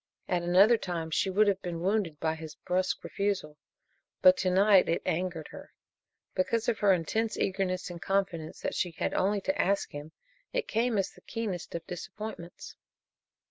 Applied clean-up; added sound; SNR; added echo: none; none; none; none.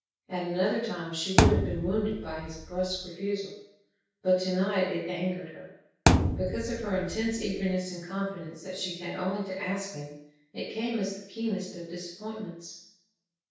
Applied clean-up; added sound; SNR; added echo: none; Thump, thud; -4 dB; reverberation time 0.6 s.